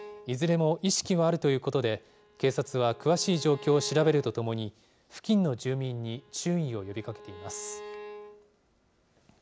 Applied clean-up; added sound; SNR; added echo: none; Bowed string instrument; 19 dB; none.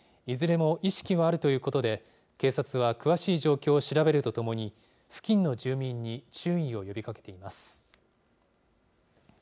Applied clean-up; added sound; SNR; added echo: none; none; none; none.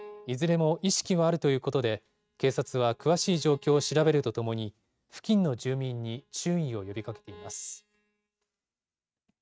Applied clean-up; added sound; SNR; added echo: neural mask model RNNoise.